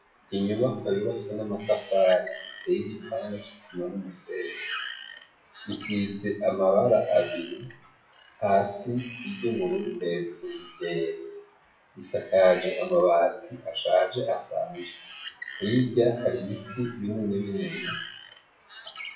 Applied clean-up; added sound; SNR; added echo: classical method WPE with log-MMSE.